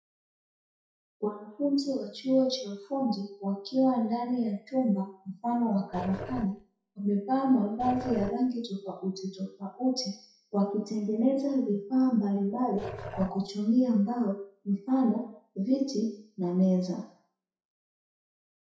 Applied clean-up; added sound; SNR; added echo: classical method WPE with log-MMSE.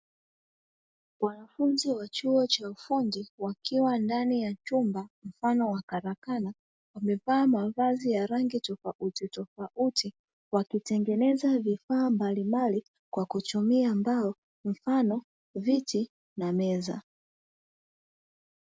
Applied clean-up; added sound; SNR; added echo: none; none; none; none.